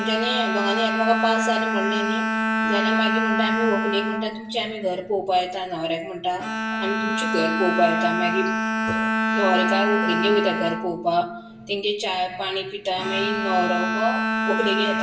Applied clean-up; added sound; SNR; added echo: none; Bowed string instrument; 0 dB; reverberation time 0.1 s.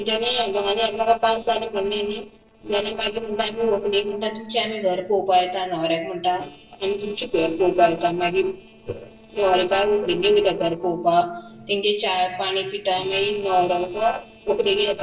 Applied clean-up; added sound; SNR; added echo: neural separator model SepFormer DNS4.